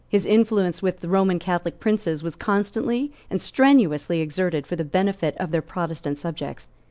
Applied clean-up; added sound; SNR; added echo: none; none; none; none.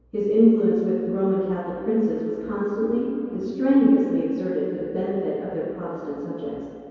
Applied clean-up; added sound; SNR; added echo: none; none; none; reverberation time 2.2 s.